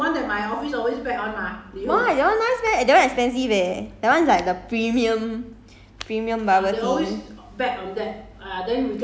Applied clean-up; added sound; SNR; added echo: none; none; none; none.